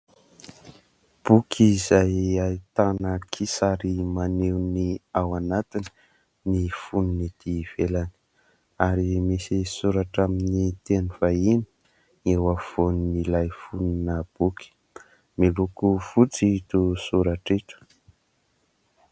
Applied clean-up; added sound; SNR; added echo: none; none; none; none.